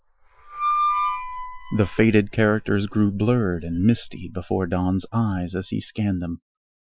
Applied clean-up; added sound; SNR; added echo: classical method Wiener filter.